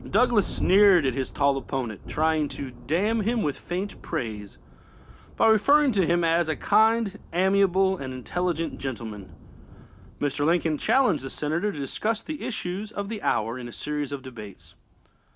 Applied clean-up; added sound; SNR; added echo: none; Thunder; 15 dB; none.